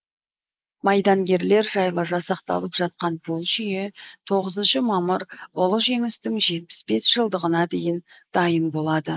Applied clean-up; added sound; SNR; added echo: neural mask model Resemble Enhance denoiser.